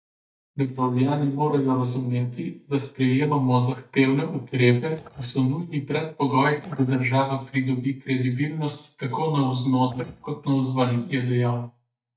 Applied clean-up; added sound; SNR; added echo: neural mask model DeepFilterNet 3.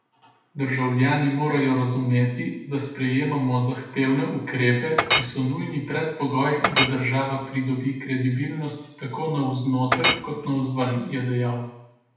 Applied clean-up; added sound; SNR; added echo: none; Chink, clink; 4 dB; reverberation time 0.9 s.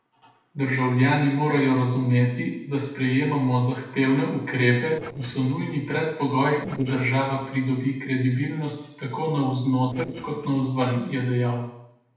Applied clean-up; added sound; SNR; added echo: neural separator model SepFormer DNS4.